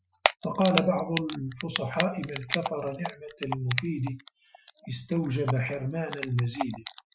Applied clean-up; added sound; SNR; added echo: classical method Wiener filter.